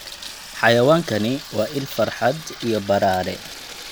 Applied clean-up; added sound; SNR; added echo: none; Sink (filling or washing) / Water tap, faucet; 15 dB; none.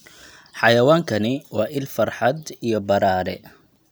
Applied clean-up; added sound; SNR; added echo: none; none; none; none.